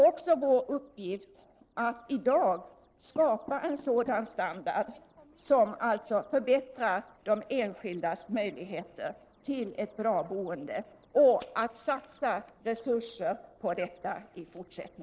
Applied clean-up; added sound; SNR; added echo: neural separator model SepFormer DNS4.